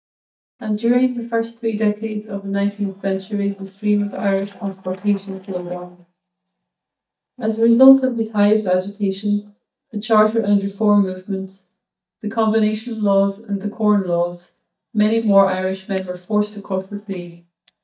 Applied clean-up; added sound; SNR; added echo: neural mask model DeepFilterNet 3.